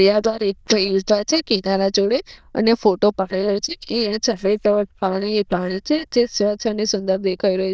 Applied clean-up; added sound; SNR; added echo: neural diffusion model UNIVERSE++.